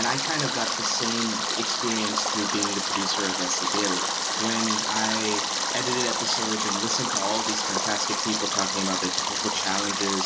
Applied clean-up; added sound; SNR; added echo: none; Stream; -3 dB; none.